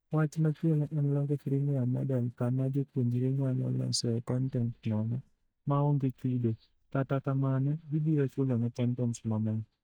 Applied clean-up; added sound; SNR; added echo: neural mask model DeepFilterNet 3.